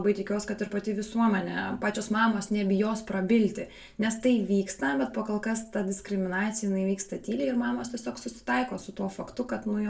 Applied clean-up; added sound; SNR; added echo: none; none; none; reverberation time 0.3 s.